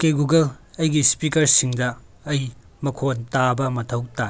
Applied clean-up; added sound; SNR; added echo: none; none; none; none.